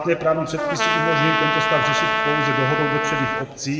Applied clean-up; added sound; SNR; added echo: none; Trumpet; -2 dB; reverberation time 1.7 s.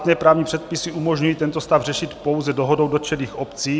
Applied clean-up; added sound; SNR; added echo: none; none; none; none.